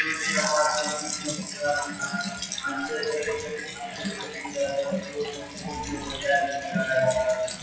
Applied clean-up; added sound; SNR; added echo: classical method WPE with log-MMSE.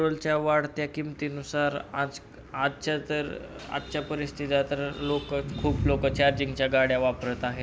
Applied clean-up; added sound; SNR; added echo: none; none; none; none.